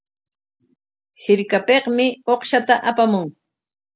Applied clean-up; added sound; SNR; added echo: none; none; none; none.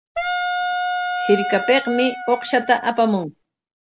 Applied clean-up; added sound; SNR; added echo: none; Wind instrument, woodwind instrument; 4 dB; none.